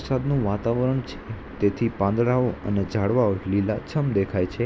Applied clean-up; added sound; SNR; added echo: none; none; none; none.